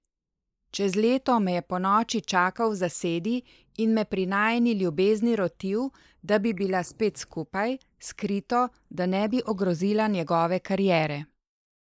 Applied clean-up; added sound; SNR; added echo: neural mask model Resemble Enhance denoiser.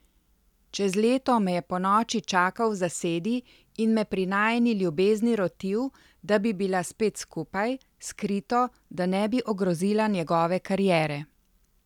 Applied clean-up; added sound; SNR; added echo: none; none; none; none.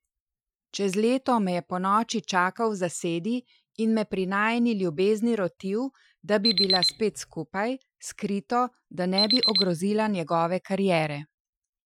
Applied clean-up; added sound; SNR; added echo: classical method Wiener filter.